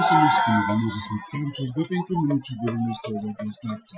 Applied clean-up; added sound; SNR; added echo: classical method Wiener filter.